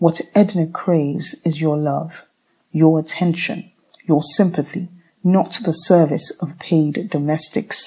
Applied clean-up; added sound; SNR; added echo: none; none; none; none.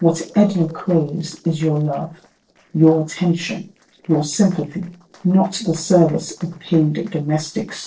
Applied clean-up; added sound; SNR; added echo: neural separator model SepFormer DNS4.